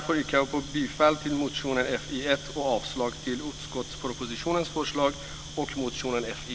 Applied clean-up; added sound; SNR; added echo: none; Cricket; 16 dB; none.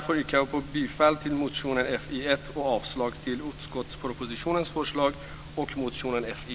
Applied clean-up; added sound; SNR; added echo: none; none; none; none.